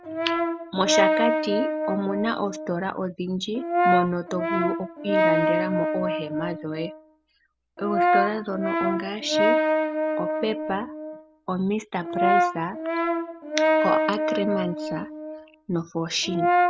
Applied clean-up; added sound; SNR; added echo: none; Brass instrument; -4 dB; none.